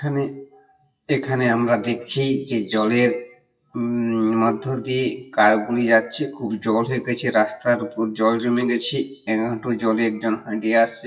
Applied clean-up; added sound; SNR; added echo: classical method WPE with log-MMSE.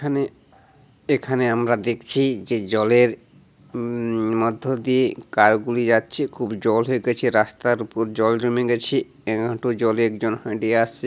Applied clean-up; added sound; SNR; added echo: none; none; none; none.